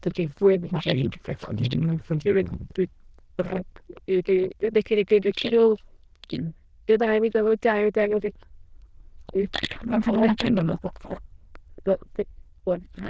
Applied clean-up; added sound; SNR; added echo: neural diffusion model UNIVERSE++.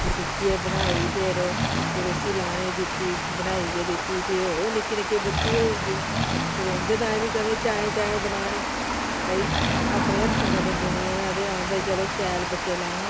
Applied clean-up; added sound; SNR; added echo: none; Accelerating, revving, vroom + Water; -2 dB; none.